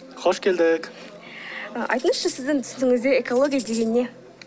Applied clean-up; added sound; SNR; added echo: none; Tambourine; 18 dB; none.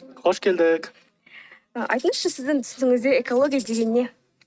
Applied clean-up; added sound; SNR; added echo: neural mask model RNNoise.